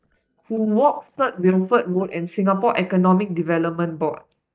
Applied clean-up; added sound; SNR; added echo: neural mask model DeepFilterNet 3.